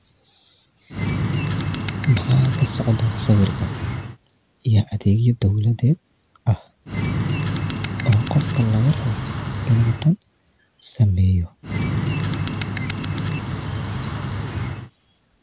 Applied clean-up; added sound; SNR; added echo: none; Bird; 3 dB; none.